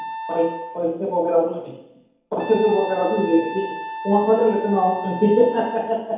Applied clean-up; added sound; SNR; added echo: none; Wind instrument, woodwind instrument; 11 dB; reverberation time 2.2 s.